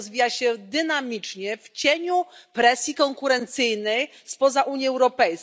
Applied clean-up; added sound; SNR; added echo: none; none; none; none.